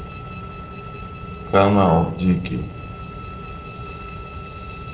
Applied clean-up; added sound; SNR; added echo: neural separator model SepFormer DNS4.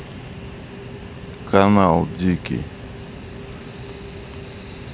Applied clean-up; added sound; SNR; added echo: none; none; none; none.